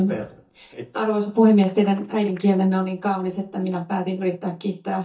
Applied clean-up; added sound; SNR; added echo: neural mask model DeepFilterNet 3.